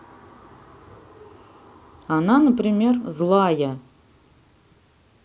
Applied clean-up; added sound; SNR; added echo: none; none; none; none.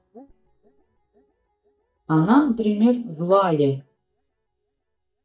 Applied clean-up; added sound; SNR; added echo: neural mask model DeepFilterNet 3.